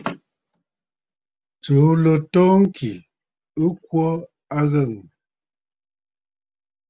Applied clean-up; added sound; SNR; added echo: none; none; none; none.